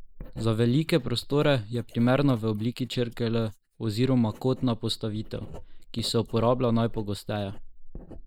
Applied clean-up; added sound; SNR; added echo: neural mask model Resemble Enhance denoiser.